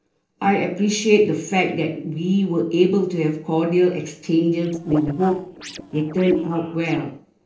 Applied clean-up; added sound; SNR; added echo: neural separator model SepFormer DNS4.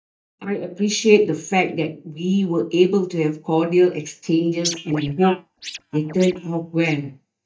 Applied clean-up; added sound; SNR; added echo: neural mask model DeepFilterNet 3.